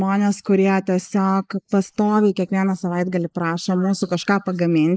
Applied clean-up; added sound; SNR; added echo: neural mask model Resemble Enhance denoiser.